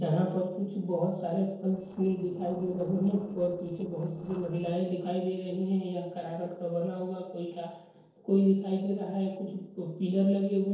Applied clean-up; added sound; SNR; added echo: neural separator model SepFormer DNS4.